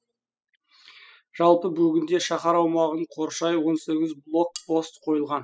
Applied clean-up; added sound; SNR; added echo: classical method spectral subtraction.